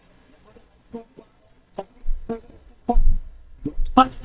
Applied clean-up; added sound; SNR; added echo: neural mask model DeepFilterNet 3.